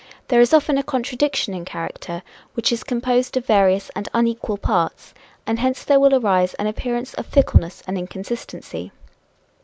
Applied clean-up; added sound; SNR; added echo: none; none; none; none.